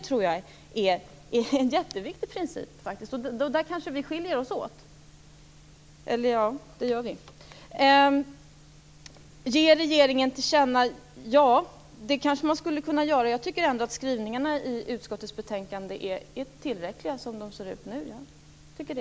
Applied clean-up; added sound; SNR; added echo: none; none; none; none.